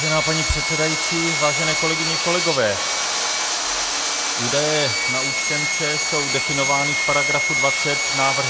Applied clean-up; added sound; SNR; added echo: none; Sawing; -3 dB; none.